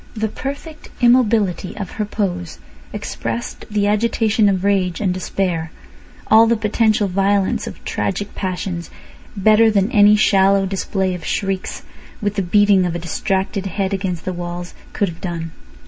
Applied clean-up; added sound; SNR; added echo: none; none; none; none.